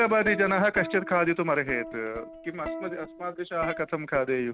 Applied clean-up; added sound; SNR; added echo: none; Plucked string instrument; 13 dB; none.